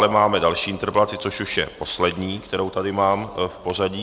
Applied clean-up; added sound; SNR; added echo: none; none; none; none.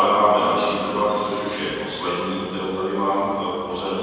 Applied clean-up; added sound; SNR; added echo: none; none; none; reverberation time 2.1 s.